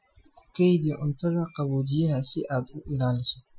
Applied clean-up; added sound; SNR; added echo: classical method Wiener filter.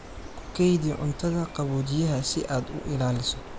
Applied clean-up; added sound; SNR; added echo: none; Bird; 12 dB; none.